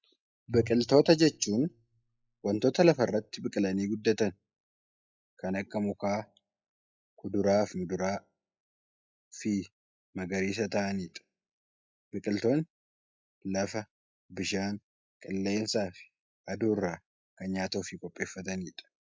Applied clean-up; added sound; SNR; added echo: classical method log-MMSE.